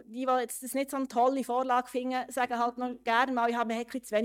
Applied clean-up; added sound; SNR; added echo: neural mask model DeepFilterNet 3.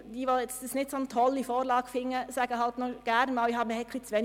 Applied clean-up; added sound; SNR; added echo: none; none; none; none.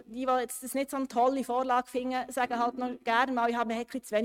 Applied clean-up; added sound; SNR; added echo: neural mask model RNNoise.